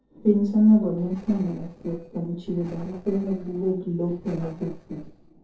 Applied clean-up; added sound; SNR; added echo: neural separator model SepFormer DNS4.